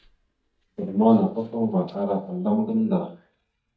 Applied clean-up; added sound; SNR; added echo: neural mask model DeepFilterNet 3.